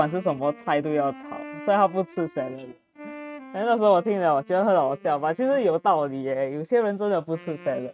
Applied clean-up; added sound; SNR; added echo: neural mask model RNNoise.